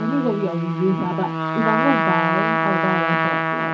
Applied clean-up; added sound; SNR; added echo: none; Trumpet; -2 dB; reverberation time 0.4 s.